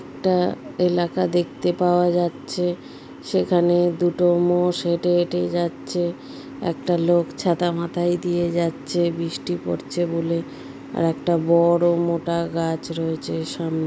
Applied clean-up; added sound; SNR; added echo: none; none; none; none.